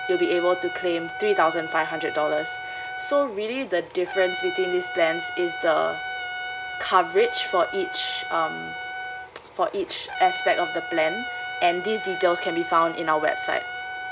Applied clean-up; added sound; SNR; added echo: none; Trumpet; 7 dB; none.